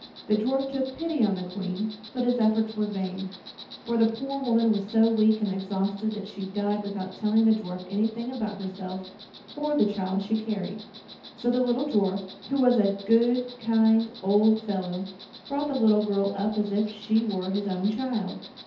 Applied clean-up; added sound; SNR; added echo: none; Insect; 19 dB; reverberation time 0.6 s.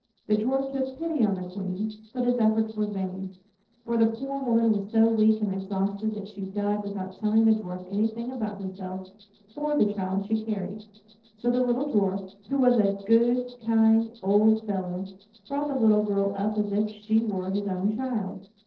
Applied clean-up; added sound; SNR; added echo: neural separator model SepFormer DNS4.